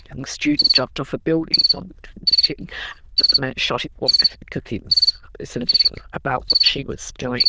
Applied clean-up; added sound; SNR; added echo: neural diffusion model UNIVERSE++.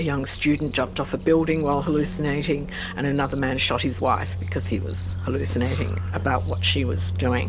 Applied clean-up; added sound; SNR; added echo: none; Cricket; -3 dB; none.